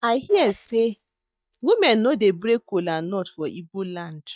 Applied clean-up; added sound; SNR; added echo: neural mask model DeepFilterNet 3.